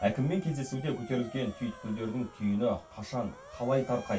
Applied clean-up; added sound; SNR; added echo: none; Motor vehicle (road) / Siren; 18 dB; reverberation time 0.2 s.